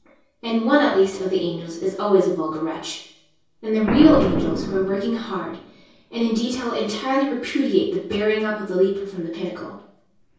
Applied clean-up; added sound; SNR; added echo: none; Boom; 11 dB; reverberation time 0.6 s.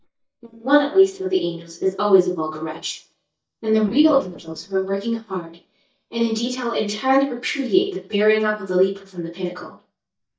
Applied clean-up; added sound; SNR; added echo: neural mask model DeepFilterNet 3.